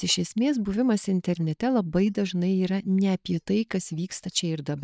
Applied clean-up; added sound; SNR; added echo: neural mask model DeepFilterNet 3.